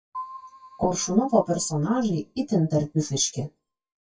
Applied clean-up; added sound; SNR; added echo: classical method WPE with log-MMSE.